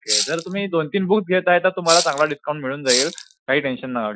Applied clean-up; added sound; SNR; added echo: classical method Wiener filter.